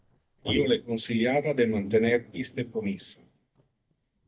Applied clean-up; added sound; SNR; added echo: neural mask model DeepFilterNet 3.